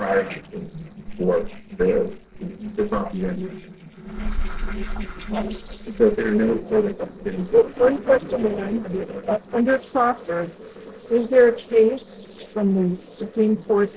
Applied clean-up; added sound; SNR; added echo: neural separator model SepFormer DNS4.